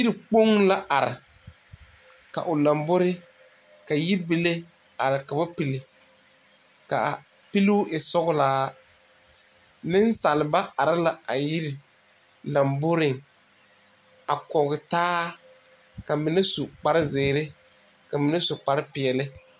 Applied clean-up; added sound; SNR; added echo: none; none; none; none.